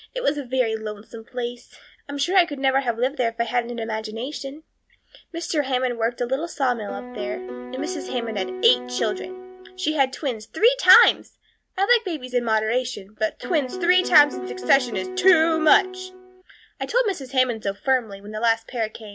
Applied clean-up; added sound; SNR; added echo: none; Piano; 8 dB; none.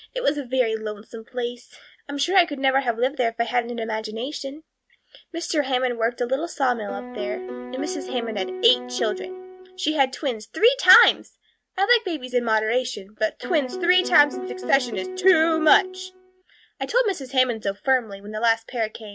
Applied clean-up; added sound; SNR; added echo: neural mask model RNNoise.